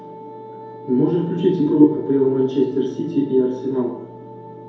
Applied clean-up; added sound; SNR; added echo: none; Wind instrument, woodwind instrument; 18 dB; reverberation time 2.3 s.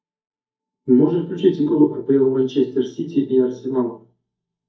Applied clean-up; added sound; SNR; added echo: neural mask model DeepFilterNet 3.